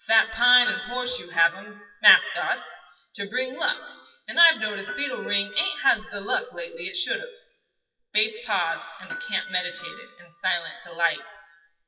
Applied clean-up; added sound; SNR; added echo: classical method WPE with log-MMSE.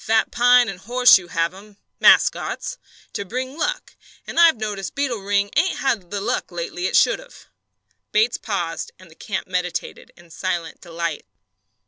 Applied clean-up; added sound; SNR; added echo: none; none; none; none.